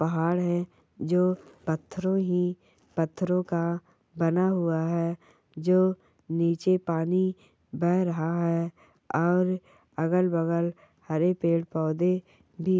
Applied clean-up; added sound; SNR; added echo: none; none; none; none.